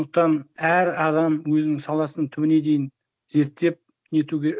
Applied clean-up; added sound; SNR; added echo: none; none; none; none.